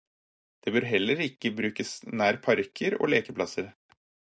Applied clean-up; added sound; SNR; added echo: none; none; none; none.